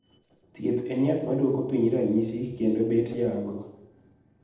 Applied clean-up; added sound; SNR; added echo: neural separator model SepFormer DNS4.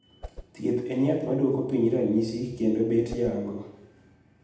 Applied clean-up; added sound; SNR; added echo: none; Whoosh, swoosh, swish; 16 dB; reverberation time 0.8 s.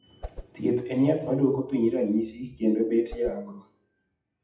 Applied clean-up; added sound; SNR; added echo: classical method WPE with log-MMSE.